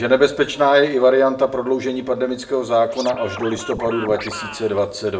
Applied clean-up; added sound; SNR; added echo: none; Scratching (performance technique); 13 dB; reverberation time 0.4 s.